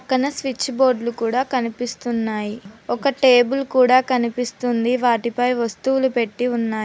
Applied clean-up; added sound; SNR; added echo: none; none; none; none.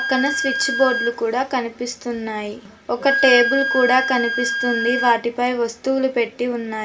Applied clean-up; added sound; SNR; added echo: none; Wind instrument, woodwind instrument; 4 dB; reverberation time 0.3 s.